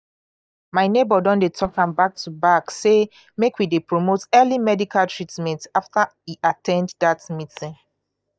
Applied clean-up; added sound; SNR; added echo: neural mask model DeepFilterNet 3.